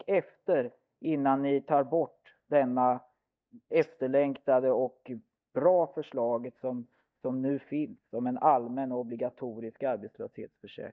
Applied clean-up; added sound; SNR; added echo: neural mask model DeepFilterNet 3.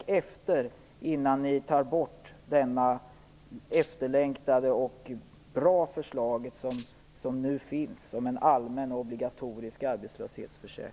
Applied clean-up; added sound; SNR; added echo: none; Tambourine; 8 dB; none.